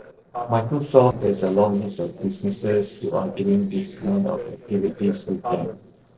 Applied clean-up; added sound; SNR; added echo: neural separator model SepFormer DNS4.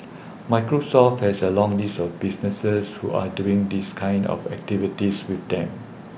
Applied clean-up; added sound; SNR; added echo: none; none; none; none.